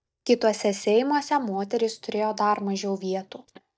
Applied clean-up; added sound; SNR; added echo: neural mask model DeepFilterNet 3.